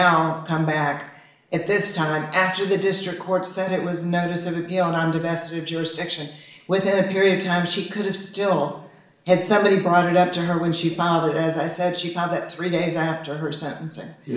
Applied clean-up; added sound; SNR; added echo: none; none; none; reverberation time 0.7 s.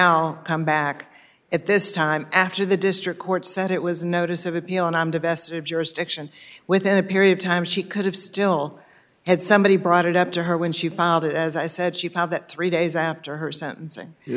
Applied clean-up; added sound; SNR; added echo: none; none; none; none.